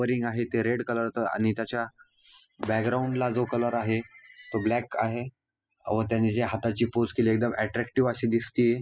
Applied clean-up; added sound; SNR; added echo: classical method spectral subtraction.